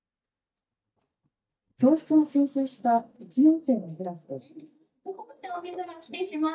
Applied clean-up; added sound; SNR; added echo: neural mask model DeepFilterNet 3.